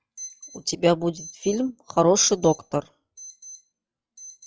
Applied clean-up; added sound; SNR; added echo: classical method log-MMSE.